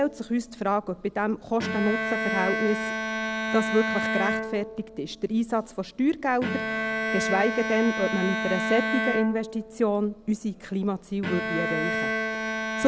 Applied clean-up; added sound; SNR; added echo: none; Bowed string instrument; 3 dB; none.